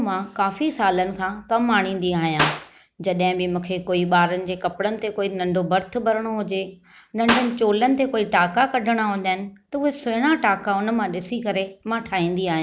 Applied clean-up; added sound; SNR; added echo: none; Clapping; 2 dB; none.